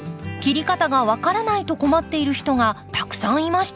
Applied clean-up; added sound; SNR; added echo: none; none; none; none.